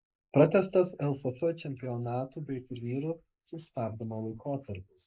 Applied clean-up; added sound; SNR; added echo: neural mask model Resemble Enhance denoiser.